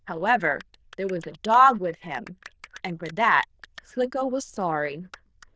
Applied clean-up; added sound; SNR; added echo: neural diffusion model UNIVERSE++.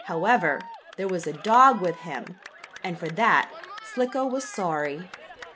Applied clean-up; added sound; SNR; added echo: none; Cheering; 17 dB; none.